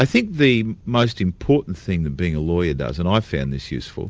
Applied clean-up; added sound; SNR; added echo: none; none; none; none.